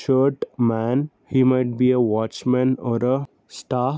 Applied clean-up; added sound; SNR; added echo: none; none; none; none.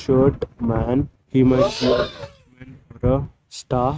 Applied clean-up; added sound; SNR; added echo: neural mask model RNNoise.